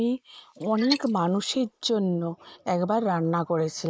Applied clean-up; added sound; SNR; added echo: neural mask model Resemble Enhance denoiser.